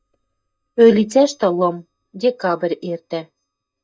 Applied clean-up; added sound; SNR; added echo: neural mask model DeepFilterNet 3.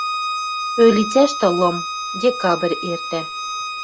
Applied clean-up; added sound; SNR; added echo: none; Bowed string instrument; 6 dB; none.